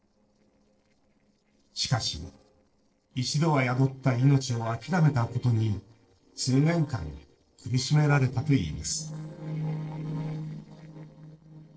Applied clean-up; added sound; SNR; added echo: neural separator model SepFormer DNS4.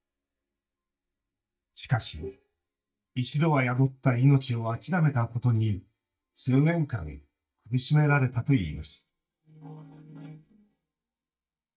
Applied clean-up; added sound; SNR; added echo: neural mask model DeepFilterNet 3.